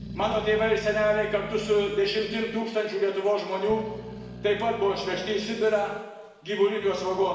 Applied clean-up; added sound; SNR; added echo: none; Growling; 15 dB; reverberation time 1.2 s.